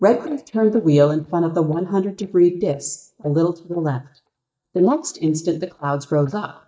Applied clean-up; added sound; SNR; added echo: neural mask model DeepFilterNet 3.